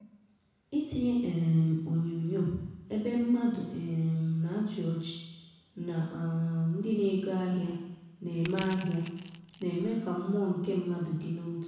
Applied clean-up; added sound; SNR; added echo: none; Crushing; 14 dB; reverberation time 1.0 s.